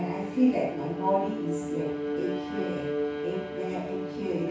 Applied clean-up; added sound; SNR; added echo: none; Bowed string instrument; 3 dB; reverberation time 0.6 s.